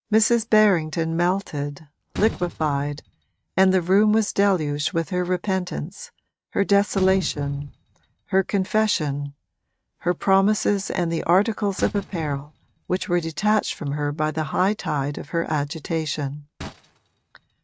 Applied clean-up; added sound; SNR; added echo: neural mask model RNNoise.